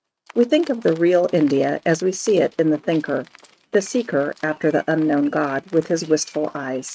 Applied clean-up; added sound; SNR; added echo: neural mask model RNNoise.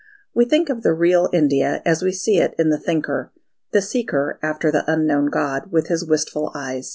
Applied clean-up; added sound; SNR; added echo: none; none; none; none.